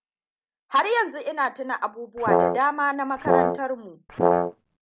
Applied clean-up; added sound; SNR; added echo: none; Brass instrument; -4 dB; none.